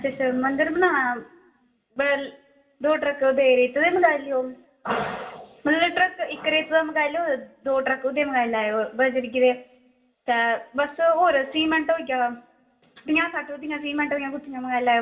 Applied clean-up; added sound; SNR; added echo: none; none; none; reverberation time 0.5 s.